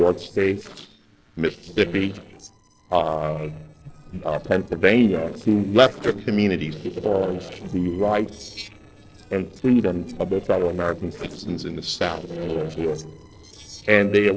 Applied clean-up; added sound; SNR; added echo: neural separator model SepFormer DNS4.